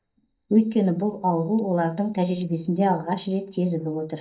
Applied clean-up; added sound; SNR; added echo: neural mask model DeepFilterNet 3.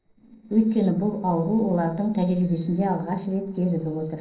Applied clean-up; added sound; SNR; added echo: neural separator model SepFormer DNS4.